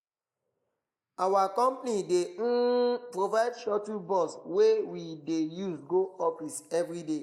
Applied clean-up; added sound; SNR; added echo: neural mask model Resemble Enhance denoiser.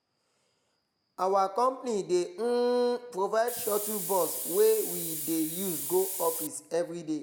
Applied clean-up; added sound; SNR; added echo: none; Hiss; 5 dB; none.